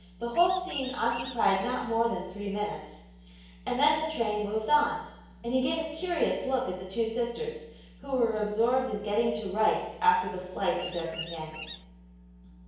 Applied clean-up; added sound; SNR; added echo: none; Bird vocalization, bird call, bird song; 12 dB; reverberation time 1.0 s.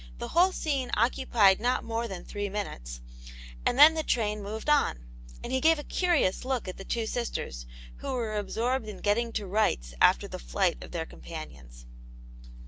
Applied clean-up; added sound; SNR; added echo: none; none; none; none.